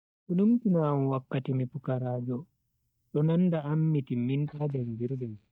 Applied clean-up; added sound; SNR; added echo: neural mask model DeepFilterNet 3.